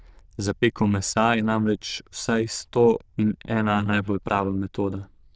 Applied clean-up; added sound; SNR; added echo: neural diffusion model UNIVERSE++.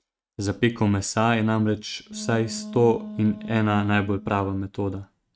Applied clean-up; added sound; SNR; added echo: neural mask model RNNoise.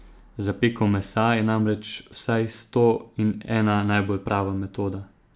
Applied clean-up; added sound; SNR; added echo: none; none; none; none.